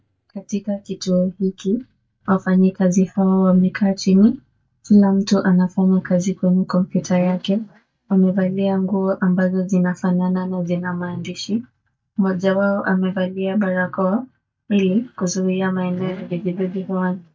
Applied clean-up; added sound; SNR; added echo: neural mask model DeepFilterNet 3.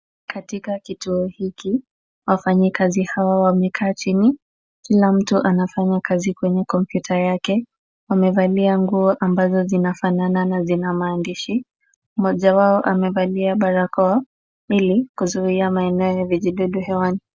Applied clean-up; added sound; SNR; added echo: none; none; none; none.